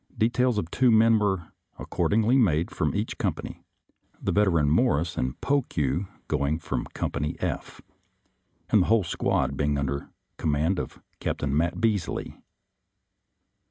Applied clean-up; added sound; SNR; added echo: none; none; none; none.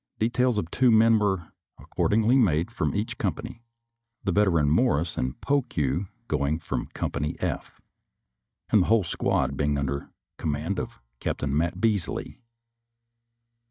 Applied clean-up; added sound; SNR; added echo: neural mask model DeepFilterNet 3.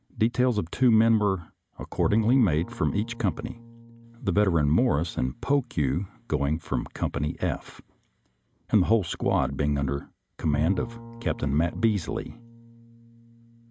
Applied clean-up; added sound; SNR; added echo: none; Bowed string instrument; 17 dB; none.